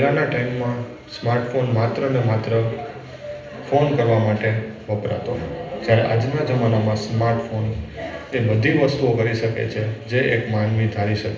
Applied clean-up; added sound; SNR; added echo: none; none; none; reverberation time 0.8 s.